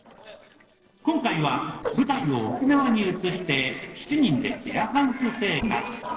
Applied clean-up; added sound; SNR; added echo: neural separator model SepFormer DNS4.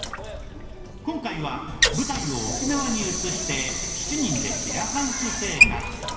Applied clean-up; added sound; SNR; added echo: none; Sink (filling or washing) / Water; -3 dB; reverberation time 2.5 s.